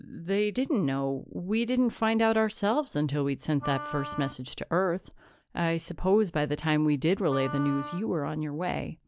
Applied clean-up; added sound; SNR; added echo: none; Wind instrument, woodwind instrument; 12 dB; none.